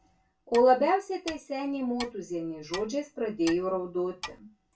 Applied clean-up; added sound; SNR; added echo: none; Clock; 17 dB; reverberation time 0.2 s.